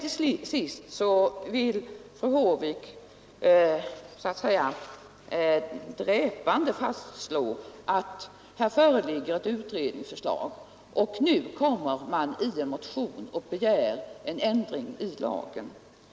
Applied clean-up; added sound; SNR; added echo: none; none; none; none.